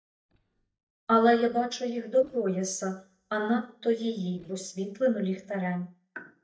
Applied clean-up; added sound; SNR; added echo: neural mask model DeepFilterNet 3.